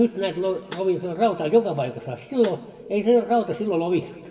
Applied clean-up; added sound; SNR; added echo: none; Snare drum; 19 dB; reverberation time 1.5 s.